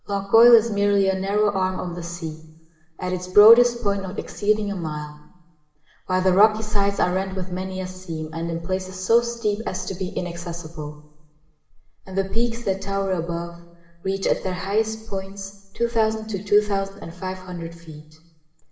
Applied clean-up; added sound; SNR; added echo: none; none; none; reverberation time 1.1 s.